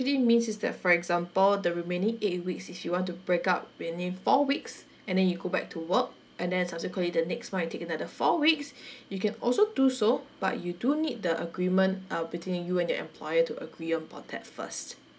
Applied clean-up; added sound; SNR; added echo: none; none; none; none.